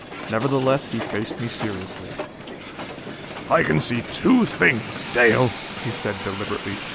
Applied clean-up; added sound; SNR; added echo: none; Hiss; 9 dB; none.